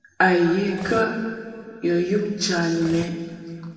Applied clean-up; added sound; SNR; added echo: none; Cutlery, silverware; 19 dB; reverberation time 2.1 s.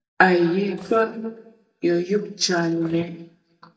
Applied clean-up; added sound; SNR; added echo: neural mask model DeepFilterNet 3.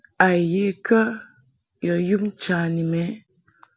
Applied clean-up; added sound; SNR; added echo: none; none; none; none.